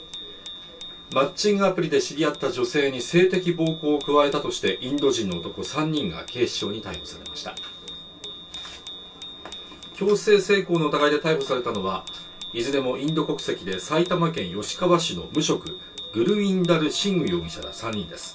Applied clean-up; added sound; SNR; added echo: none; Bicycle bell; 16 dB; reverberation time 0.2 s.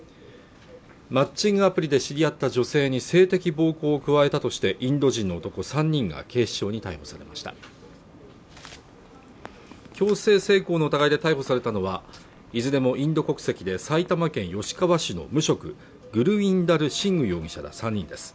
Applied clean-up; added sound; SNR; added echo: none; none; none; none.